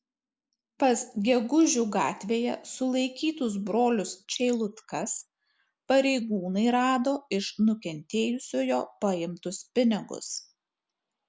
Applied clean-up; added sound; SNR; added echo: none; none; none; none.